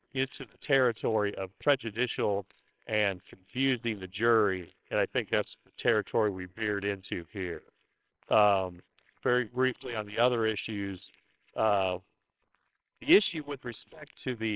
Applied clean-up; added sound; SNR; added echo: neural separator model SepFormer WHAMR!.